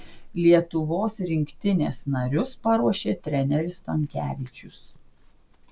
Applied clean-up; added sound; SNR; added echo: none; Chewing, mastication / Livestock, farm animals, working animals; 19 dB; none.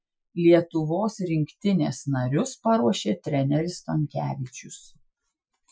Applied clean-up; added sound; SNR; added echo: classical method Wiener filter.